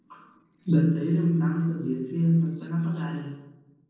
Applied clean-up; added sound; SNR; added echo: neural separator model SepFormer DNS4.